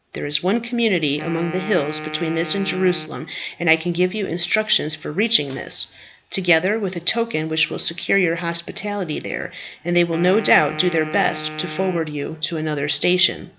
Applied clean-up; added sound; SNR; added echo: none; Wind instrument, woodwind instrument; 13 dB; none.